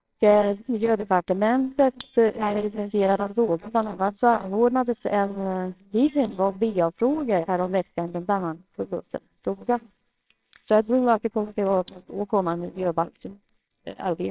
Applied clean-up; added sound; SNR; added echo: neural separator model SepFormer WHAMR!.